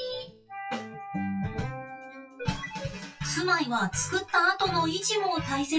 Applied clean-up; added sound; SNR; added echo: classical method WPE with log-MMSE.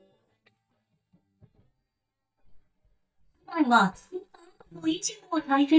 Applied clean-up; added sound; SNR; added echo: neural mask model DeepFilterNet 3.